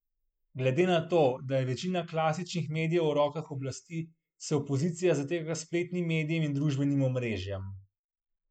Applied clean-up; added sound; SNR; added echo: neural mask model Resemble Enhance denoiser.